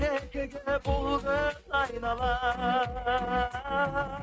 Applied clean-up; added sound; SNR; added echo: neural mask model RNNoise.